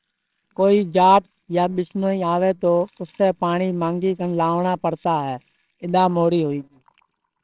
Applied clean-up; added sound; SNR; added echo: neural separator model SepFormer WHAMR!.